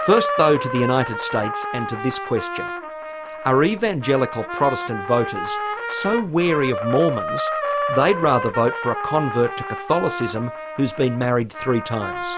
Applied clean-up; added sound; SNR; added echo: none; Trumpet; 5 dB; none.